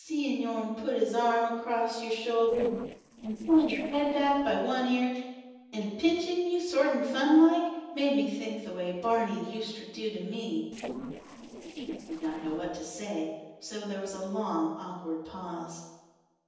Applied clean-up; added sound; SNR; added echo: neural separator model SepFormer DNS4.